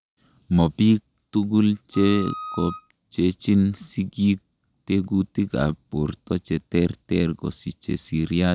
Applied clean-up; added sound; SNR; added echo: none; Wind instrument, woodwind instrument; 12 dB; none.